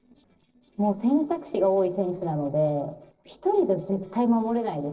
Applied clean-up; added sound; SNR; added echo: neural separator model SepFormer DNS4.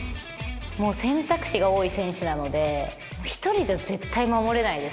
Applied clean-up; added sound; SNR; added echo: none; none; none; none.